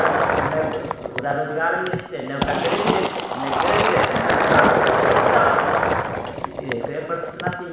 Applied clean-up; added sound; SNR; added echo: none; Fill (with liquid); -4 dB; reverberation time 1.1 s.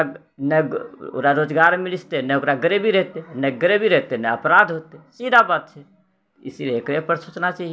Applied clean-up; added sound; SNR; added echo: none; none; none; none.